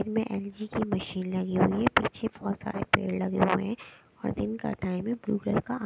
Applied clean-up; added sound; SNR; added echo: none; none; none; none.